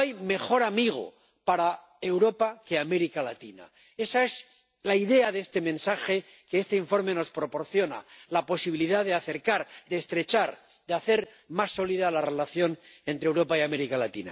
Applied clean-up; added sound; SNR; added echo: none; none; none; none.